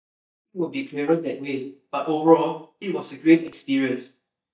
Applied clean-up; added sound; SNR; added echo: neural mask model DeepFilterNet 3.